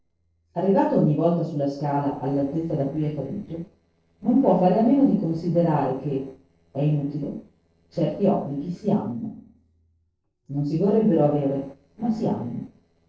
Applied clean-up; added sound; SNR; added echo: neural separator model SepFormer DNS4.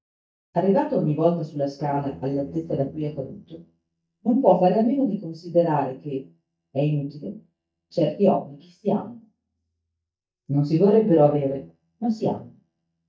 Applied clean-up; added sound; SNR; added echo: neural mask model DeepFilterNet 3.